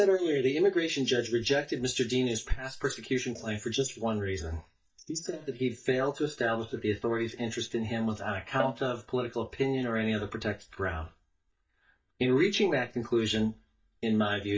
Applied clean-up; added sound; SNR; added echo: neural mask model DeepFilterNet 3.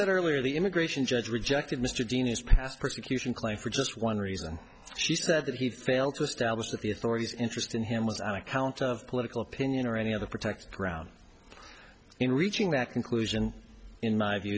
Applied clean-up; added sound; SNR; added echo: none; none; none; none.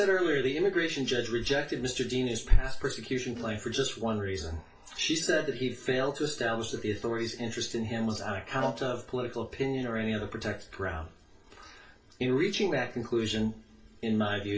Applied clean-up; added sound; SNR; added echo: neural separator model SepFormer DNS4.